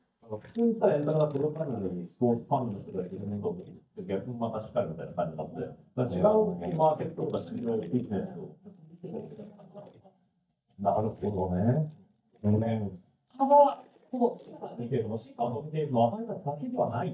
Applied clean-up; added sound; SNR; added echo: neural mask model DeepFilterNet 3.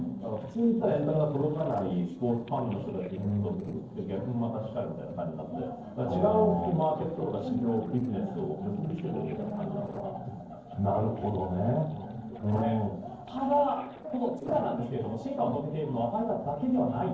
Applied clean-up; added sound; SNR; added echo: neural separator model SepFormer DNS4.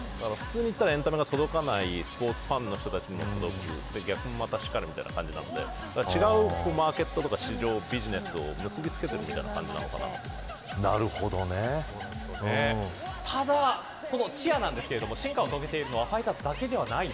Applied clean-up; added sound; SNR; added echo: none; none; none; none.